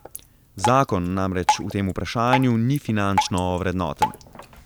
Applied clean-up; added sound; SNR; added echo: none; Drip; 6 dB; none.